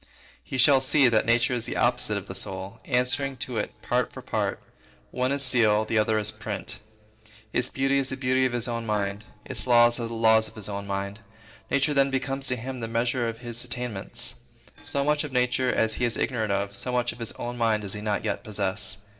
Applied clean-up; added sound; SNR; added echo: neural separator model SepFormer DNS4.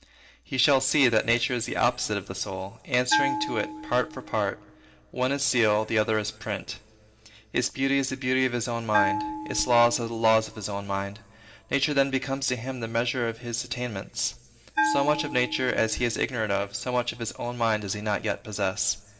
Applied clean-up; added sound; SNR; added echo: none; Bell; 9 dB; reverberation time 2.2 s.